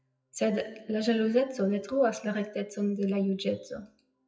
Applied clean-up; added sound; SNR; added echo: classical method WPE with log-MMSE.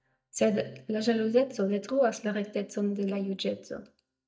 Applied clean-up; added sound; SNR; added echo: neural mask model DeepFilterNet 3.